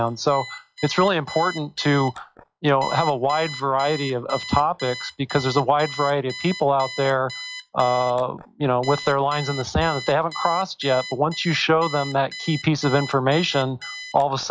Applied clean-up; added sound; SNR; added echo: classical method log-MMSE.